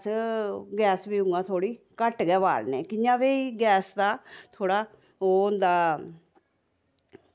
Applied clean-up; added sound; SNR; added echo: none; none; none; none.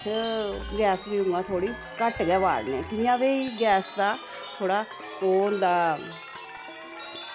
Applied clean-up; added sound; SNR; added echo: none; Chime; 13 dB; none.